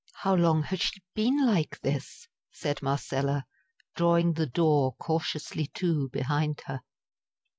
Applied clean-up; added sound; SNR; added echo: none; none; none; none.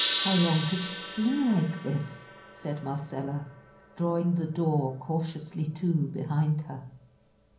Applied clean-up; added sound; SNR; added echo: none; Gong; 5 dB; reverberation time 0.6 s.